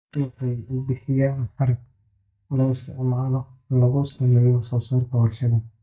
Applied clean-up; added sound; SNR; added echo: neural mask model DeepFilterNet 3.